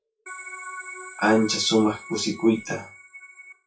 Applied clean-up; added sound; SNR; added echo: classical method WPE with log-MMSE.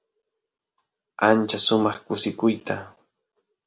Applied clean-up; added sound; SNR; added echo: none; none; none; none.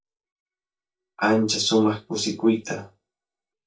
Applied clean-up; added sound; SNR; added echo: neural mask model DeepFilterNet 3.